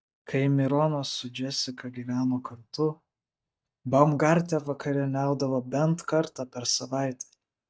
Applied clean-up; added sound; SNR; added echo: neural mask model DeepFilterNet 3.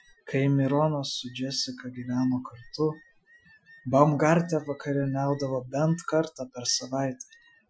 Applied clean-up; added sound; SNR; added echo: classical method Wiener filter.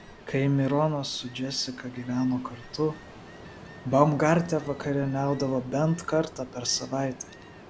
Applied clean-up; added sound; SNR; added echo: none; Ocean; 18 dB; none.